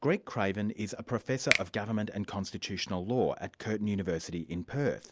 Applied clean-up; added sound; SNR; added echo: none; Finger snapping; 5 dB; none.